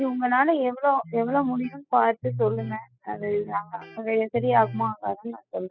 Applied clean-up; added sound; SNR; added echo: classical method spectral subtraction.